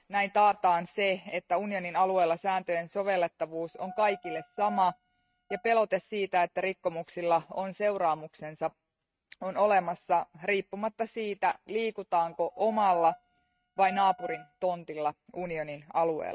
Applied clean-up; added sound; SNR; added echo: neural mask model RNNoise.